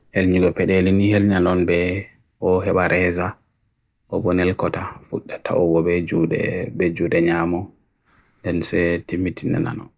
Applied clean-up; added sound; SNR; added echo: neural mask model DeepFilterNet 3.